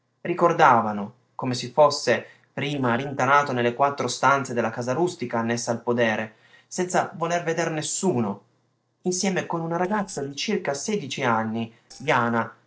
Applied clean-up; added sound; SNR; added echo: neural separator model SepFormer DNS4.